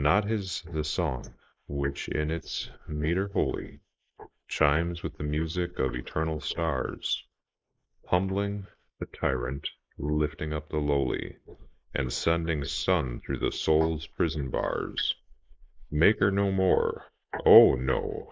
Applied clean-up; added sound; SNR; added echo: neural mask model Resemble Enhance denoiser.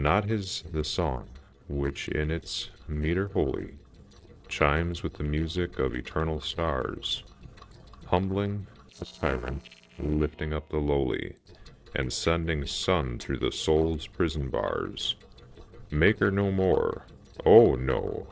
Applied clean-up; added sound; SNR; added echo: neural separator model SepFormer DNS4.